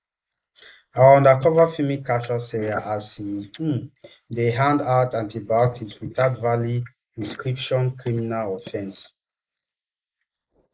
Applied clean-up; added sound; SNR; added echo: neural mask model Resemble Enhance denoiser.